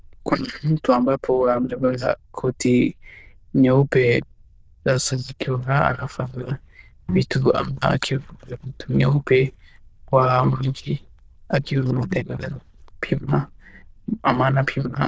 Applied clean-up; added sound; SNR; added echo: neural diffusion model UNIVERSE++.